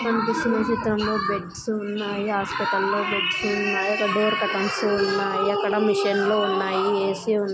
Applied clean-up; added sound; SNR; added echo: none; none; none; none.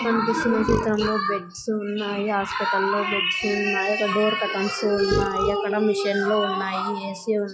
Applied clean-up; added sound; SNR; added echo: classical method log-MMSE.